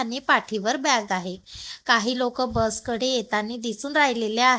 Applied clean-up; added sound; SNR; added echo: none; none; none; none.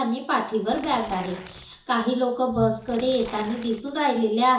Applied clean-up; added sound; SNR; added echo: none; Tearing; 20 dB; reverberation time 0.7 s.